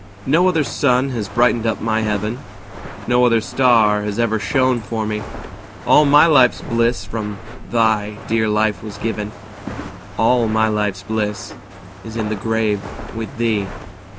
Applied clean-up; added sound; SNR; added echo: none; Walk, footsteps; 13 dB; none.